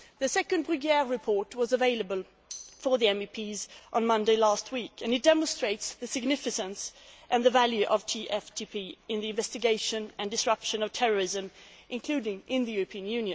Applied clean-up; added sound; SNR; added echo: none; Tambourine; 17 dB; none.